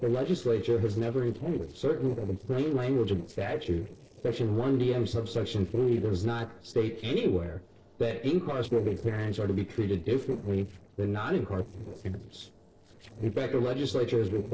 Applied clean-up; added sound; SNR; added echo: neural separator model SepFormer DNS4.